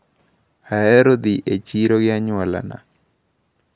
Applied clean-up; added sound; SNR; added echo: none; none; none; none.